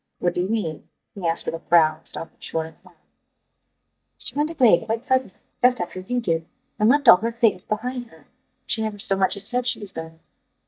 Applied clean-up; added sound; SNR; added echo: neural mask model DeepFilterNet 3.